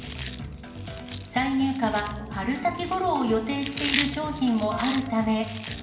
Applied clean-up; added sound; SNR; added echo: none; Chewing, mastication; 11 dB; reverberation time 0.9 s.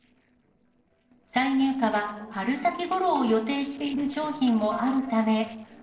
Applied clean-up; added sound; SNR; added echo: neural separator model SepFormer DNS4.